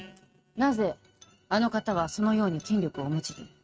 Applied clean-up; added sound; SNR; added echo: neural mask model RNNoise.